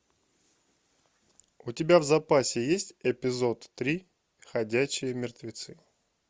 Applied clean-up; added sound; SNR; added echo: none; none; none; none.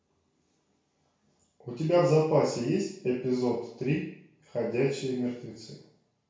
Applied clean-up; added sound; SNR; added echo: none; none; none; reverberation time 0.6 s.